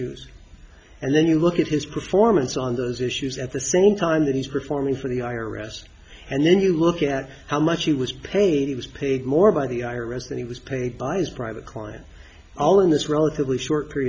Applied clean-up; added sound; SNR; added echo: none; none; none; none.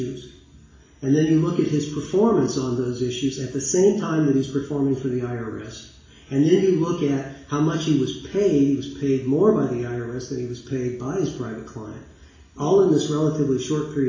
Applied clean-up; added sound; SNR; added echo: none; none; none; reverberation time 0.7 s.